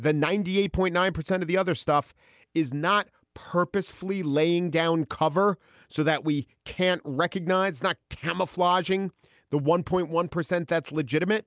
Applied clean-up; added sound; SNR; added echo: none; none; none; none.